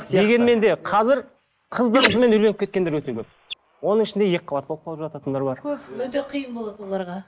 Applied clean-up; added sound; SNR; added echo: neural mask model Resemble Enhance denoiser.